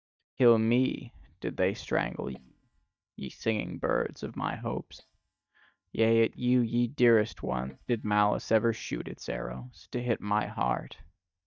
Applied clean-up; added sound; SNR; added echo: neural mask model DeepFilterNet 3.